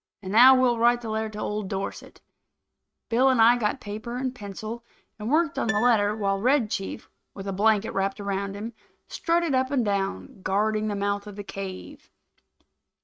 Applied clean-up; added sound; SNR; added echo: neural mask model RNNoise.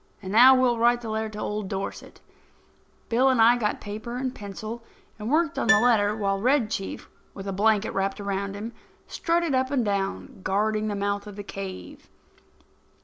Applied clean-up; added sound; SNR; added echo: none; Piano; 15 dB; none.